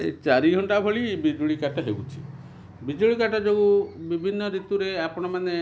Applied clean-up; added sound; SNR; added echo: none; none; none; none.